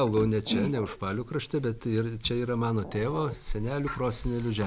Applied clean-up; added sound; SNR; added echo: none; Glass; 17 dB; none.